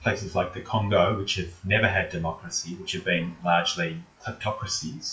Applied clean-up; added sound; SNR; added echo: classical method WPE with log-MMSE.